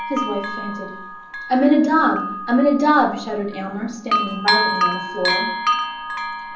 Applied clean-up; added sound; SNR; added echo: none; Bell; 3 dB; reverberation time 0.6 s.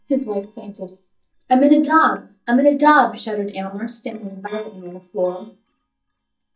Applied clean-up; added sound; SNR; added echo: neural mask model DeepFilterNet 3.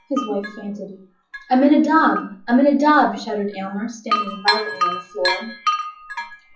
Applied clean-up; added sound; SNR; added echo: classical method WPE with log-MMSE.